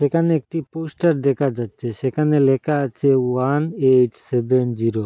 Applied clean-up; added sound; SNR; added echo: none; none; none; none.